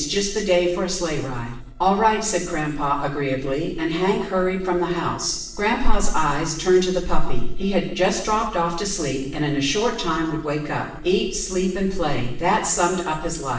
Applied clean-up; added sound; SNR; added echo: neural separator model SepFormer DNS4.